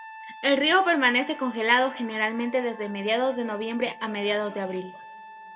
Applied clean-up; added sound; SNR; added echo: none; Trumpet; 17 dB; reverberation time 0.8 s.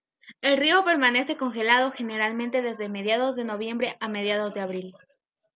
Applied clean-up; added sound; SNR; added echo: none; none; none; none.